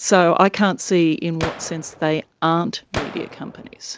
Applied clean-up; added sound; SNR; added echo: none; Gunshot, gunfire; 13 dB; none.